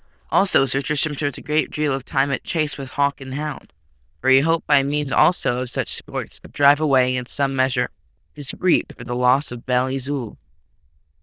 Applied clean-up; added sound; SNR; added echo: neural diffusion model UNIVERSE++.